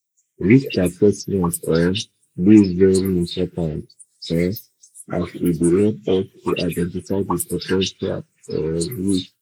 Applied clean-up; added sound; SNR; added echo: neural mask model Resemble Enhance denoiser.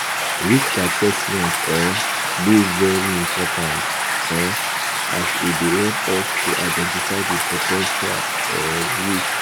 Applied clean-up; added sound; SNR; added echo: none; Stream; -2 dB; none.